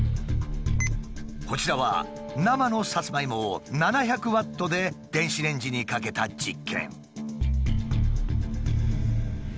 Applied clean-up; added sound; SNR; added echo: none; none; none; none.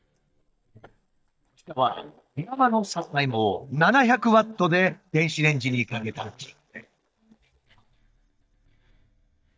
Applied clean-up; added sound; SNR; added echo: neural mask model DeepFilterNet 3.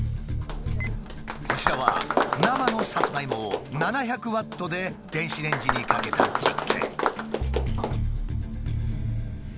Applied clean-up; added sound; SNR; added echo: none; Applause; -1 dB; none.